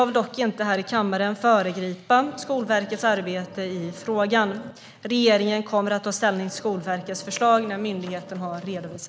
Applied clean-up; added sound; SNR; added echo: none; Vehicle; 18 dB; none.